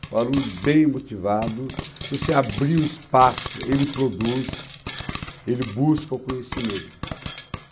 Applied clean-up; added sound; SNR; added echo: none; Frying (food); 9 dB; none.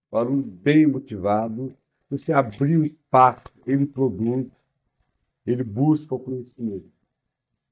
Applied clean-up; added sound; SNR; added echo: neural mask model DeepFilterNet 3.